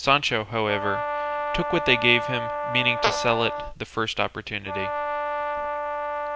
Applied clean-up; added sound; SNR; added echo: none; Fart + Brass instrument; 3 dB; none.